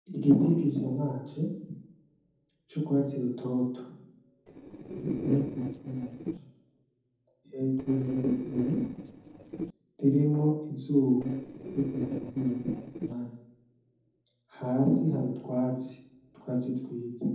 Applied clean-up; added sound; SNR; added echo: neural separator model SepFormer DNS4.